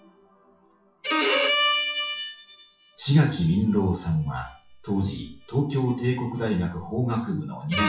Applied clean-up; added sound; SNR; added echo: classical method WPE with log-MMSE.